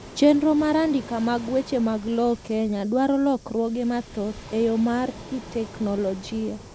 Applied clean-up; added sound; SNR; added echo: none; Waves, surf; 17 dB; none.